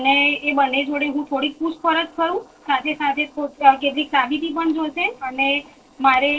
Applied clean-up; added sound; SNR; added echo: neural separator model SepFormer DNS4.